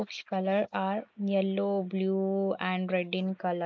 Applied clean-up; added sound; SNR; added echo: neural mask model Resemble Enhance denoiser.